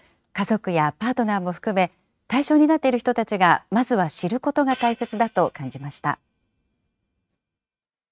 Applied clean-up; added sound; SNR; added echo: neural mask model RNNoise.